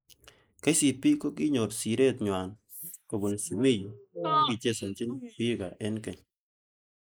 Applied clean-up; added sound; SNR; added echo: neural mask model Resemble Enhance denoiser.